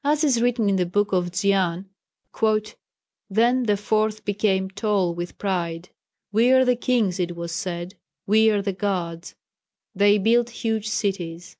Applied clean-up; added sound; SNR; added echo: none; none; none; none.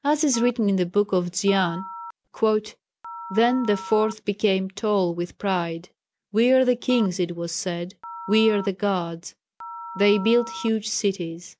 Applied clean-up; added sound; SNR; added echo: none; Telephone; 15 dB; none.